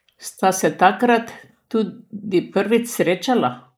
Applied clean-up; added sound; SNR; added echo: neural mask model Resemble Enhance denoiser.